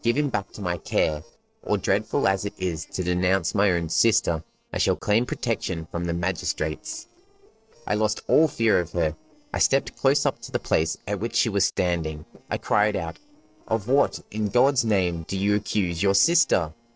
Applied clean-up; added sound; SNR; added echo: neural separator model SepFormer DNS4.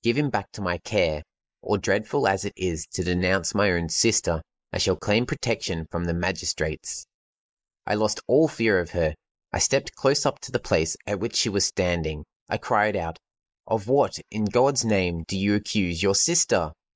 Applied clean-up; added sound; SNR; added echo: neural mask model Resemble Enhance denoiser.